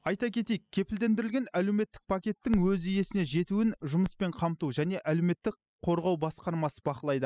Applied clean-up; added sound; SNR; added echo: classical method spectral subtraction.